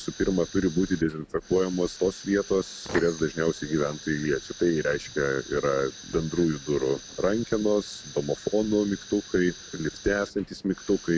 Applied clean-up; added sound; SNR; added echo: none; Fire; 16 dB; none.